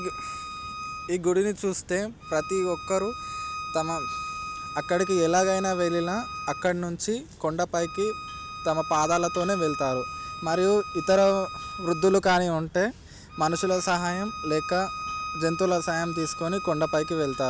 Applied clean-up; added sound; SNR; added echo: none; Bowed string instrument; 10 dB; none.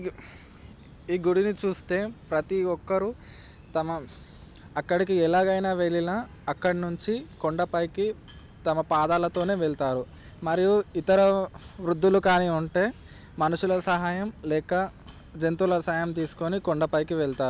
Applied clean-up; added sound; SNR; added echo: none; none; none; none.